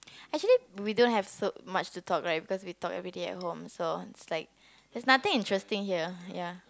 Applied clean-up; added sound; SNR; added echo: none; none; none; none.